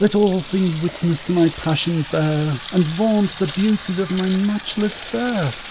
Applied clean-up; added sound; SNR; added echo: none; Sink (filling or washing) / Water tap, faucet; 12 dB; none.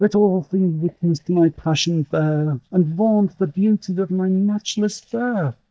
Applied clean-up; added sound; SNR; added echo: neural mask model DeepFilterNet 3.